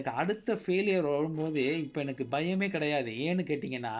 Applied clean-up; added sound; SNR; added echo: neural separator model SepFormer DNS4.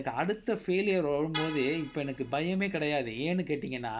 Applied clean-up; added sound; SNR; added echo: none; Vehicle horn, car horn, honking; 13 dB; none.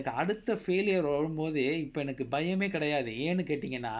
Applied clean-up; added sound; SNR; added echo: none; none; none; none.